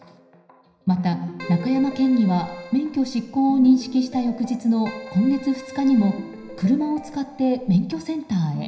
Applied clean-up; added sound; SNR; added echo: none; Keyboard (musical); 18 dB; reverberation time 0.9 s.